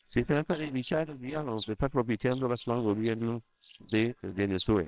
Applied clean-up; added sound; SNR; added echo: neural separator model SepFormer WHAMR!.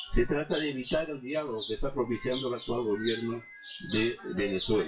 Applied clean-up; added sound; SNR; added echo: classical method WPE with log-MMSE.